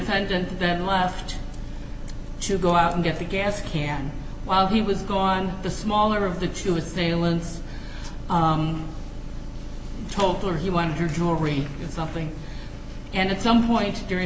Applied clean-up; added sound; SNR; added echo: none; none; none; none.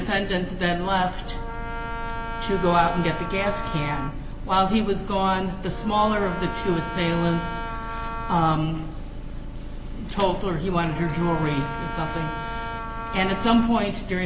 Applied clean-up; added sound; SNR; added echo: none; Wind instrument, woodwind instrument; 9 dB; none.